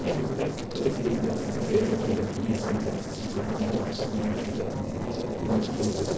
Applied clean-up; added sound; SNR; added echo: neural separator model SepFormer DNS4.